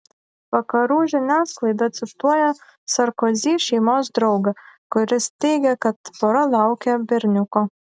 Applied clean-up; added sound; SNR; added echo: none; none; none; none.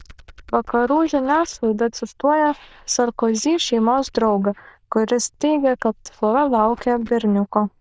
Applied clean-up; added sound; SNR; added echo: neural diffusion model UNIVERSE++.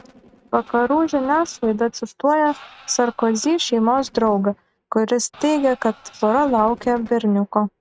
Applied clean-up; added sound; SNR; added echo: neural mask model RNNoise.